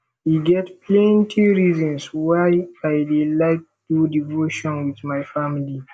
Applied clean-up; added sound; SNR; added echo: none; none; none; none.